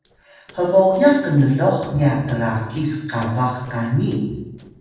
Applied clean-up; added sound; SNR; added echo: neural separator model SepFormer DNS4.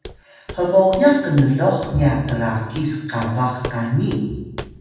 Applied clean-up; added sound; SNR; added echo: none; Walk, footsteps; 17 dB; reverberation time 1.2 s.